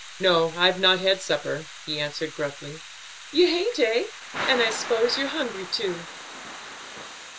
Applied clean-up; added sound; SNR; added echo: none; Thunder / Rain; 11 dB; none.